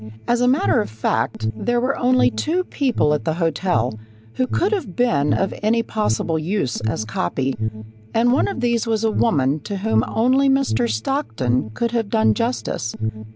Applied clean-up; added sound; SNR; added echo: none; Alarm; 7 dB; none.